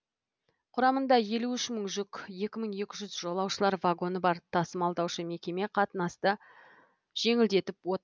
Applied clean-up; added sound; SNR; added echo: none; none; none; none.